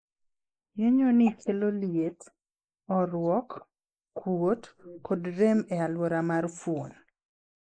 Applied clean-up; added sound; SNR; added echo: neural mask model Resemble Enhance denoiser.